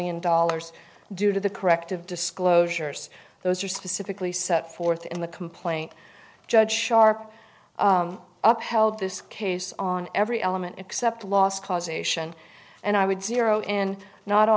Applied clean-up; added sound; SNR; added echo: none; none; none; none.